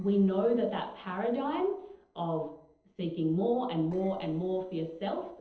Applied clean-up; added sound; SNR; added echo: neural separator model SepFormer DNS4.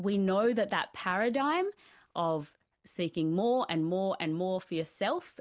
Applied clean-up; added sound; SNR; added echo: none; none; none; none.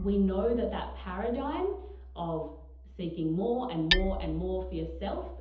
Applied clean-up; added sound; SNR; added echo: none; Hammer; 5 dB; reverberation time 0.8 s.